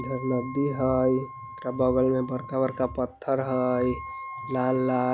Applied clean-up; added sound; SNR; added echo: none; Wind instrument, woodwind instrument; 14 dB; none.